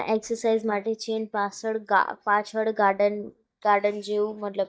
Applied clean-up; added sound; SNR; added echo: neural mask model DeepFilterNet 3.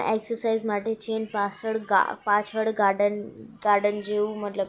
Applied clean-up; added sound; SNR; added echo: none; none; none; none.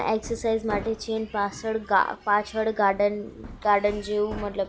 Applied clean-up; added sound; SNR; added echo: none; Hammer; 16 dB; none.